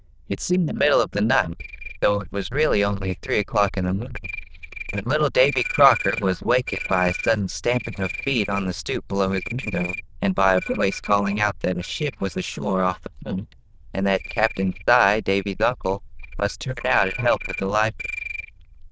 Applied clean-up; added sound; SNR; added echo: neural diffusion model UNIVERSE++.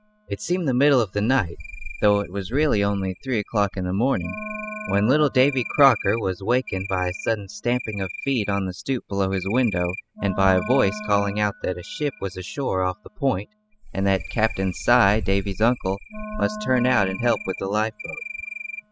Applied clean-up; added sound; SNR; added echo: classical method spectral subtraction.